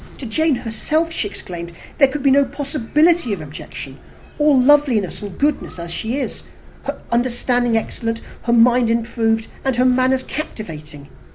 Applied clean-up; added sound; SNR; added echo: none; Zipper (clothing); 19 dB; none.